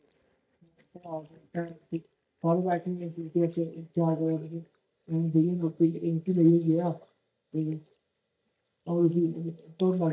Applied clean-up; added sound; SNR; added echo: neural mask model DeepFilterNet 3.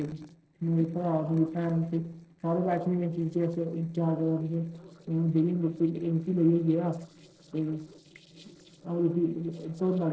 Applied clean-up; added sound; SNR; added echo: neural separator model SepFormer DNS4.